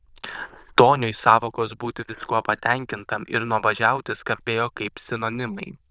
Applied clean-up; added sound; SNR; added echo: neural diffusion model UNIVERSE++.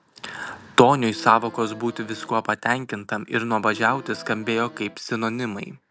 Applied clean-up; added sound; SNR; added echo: none; Accordion; 18 dB; none.